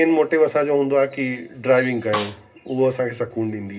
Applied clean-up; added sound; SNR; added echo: none; Snare drum; 10 dB; reverberation time 0.2 s.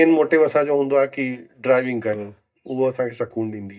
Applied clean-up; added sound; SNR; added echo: neural mask model DeepFilterNet 3.